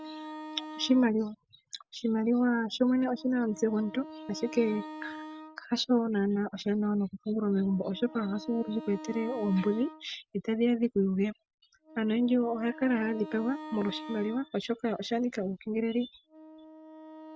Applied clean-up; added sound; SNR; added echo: none; Wind instrument, woodwind instrument; 16 dB; none.